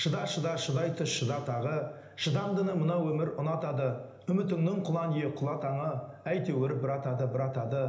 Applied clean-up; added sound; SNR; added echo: none; none; none; reverberation time 1.0 s.